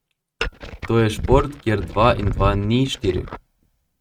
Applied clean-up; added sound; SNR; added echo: neural mask model RNNoise.